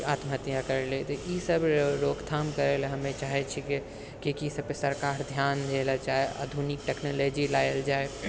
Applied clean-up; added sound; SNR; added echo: none; none; none; none.